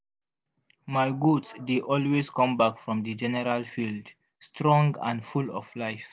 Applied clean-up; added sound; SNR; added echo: none; none; none; none.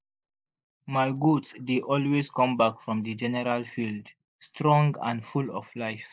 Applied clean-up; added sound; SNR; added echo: neural mask model Resemble Enhance denoiser.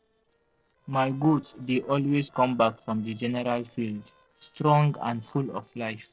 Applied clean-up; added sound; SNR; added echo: neural separator model SepFormer DNS4.